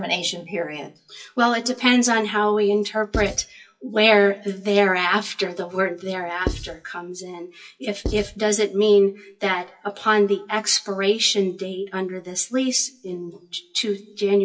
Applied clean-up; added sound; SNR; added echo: classical method WPE with log-MMSE.